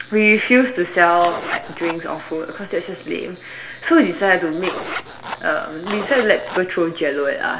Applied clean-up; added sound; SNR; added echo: none; Zipper (clothing); 10 dB; reverberation time 0.7 s.